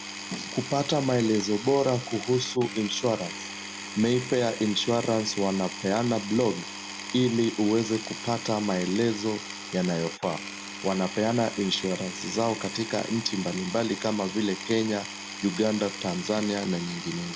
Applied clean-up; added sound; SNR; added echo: none; Power tool; 10 dB; none.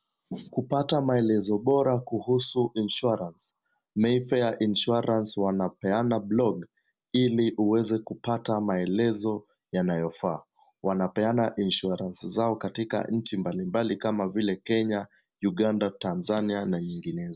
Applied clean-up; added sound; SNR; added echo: none; none; none; none.